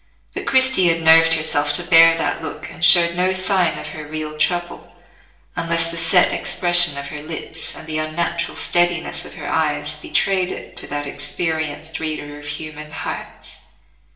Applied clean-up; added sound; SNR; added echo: none; none; none; reverberation time 0.8 s.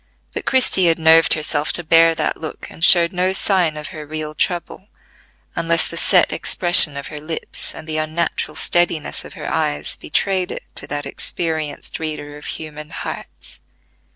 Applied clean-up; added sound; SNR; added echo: none; none; none; none.